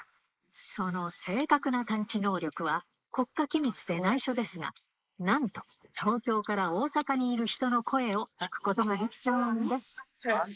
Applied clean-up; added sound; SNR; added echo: neural mask model Resemble Enhance denoiser.